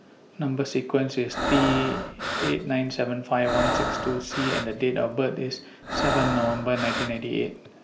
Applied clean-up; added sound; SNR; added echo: none; Breathing; 2 dB; none.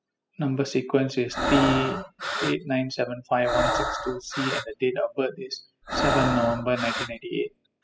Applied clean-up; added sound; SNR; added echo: classical method spectral subtraction.